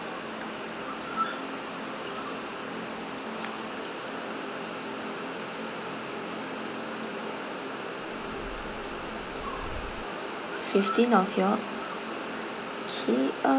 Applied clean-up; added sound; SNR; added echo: none; Cricket + Subway, metro, underground; 12 dB; none.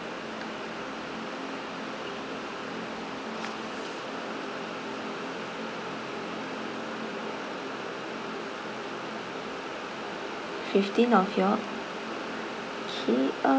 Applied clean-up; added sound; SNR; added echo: none; none; none; none.